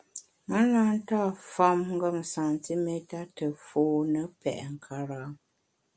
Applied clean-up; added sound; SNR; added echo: none; none; none; none.